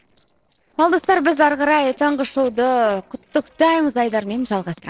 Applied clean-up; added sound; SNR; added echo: neural separator model SepFormer DNS4.